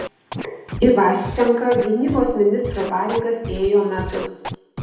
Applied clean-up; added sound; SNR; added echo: none; Scratching (performance technique); 11 dB; reverberation time 0.9 s.